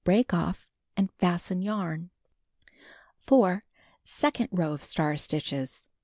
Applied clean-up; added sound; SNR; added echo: none; none; none; none.